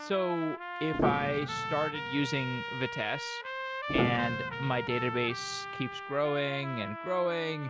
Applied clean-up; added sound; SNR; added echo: none; Trumpet + Piano; 3 dB; none.